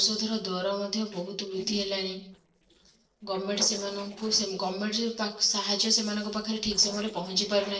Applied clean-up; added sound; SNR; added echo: neural separator model SepFormer DNS4.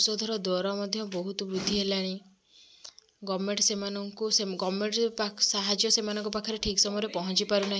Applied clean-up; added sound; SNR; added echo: none; none; none; none.